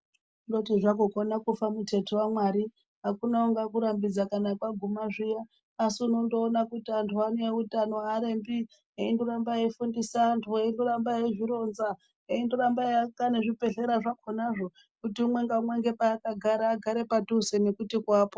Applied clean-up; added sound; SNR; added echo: none; none; none; none.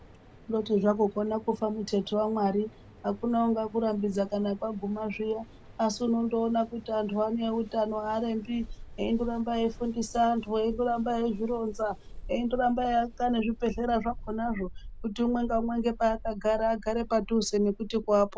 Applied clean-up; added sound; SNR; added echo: none; Mechanical fan; 15 dB; none.